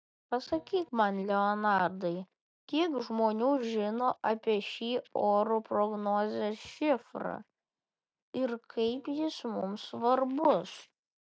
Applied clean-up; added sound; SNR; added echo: neural mask model DeepFilterNet 3.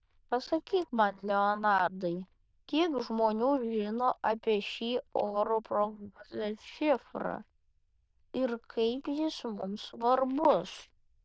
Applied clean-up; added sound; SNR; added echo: neural diffusion model UNIVERSE++.